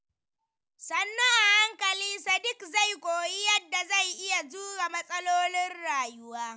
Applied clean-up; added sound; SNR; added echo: none; none; none; none.